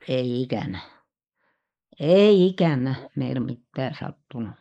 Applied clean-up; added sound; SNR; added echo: neural mask model Resemble Enhance denoiser.